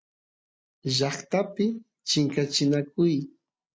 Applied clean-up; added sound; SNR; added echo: none; none; none; none.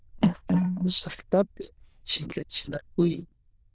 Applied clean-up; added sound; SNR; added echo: neural diffusion model UNIVERSE++.